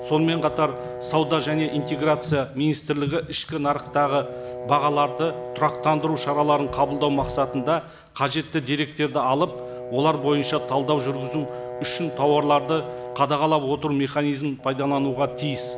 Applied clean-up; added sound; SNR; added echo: none; Brass instrument; 11 dB; none.